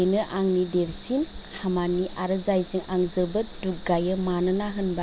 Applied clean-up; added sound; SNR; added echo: none; none; none; none.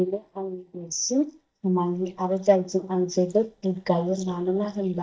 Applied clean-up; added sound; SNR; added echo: neural mask model DeepFilterNet 3.